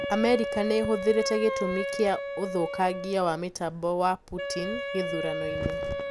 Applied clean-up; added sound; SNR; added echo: none; Wind instrument, woodwind instrument; 5 dB; none.